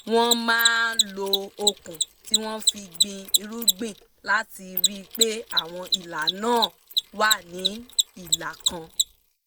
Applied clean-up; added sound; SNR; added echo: neural mask model Resemble Enhance denoiser.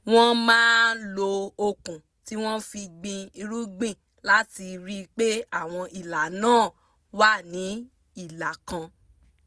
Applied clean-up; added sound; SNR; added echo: none; none; none; none.